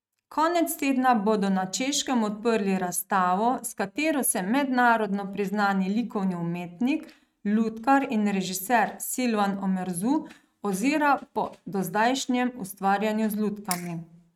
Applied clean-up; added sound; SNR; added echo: neural mask model RNNoise.